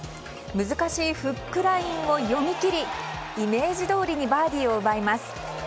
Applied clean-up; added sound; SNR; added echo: none; none; none; none.